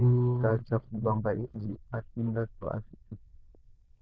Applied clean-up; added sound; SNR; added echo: neural diffusion model UNIVERSE++.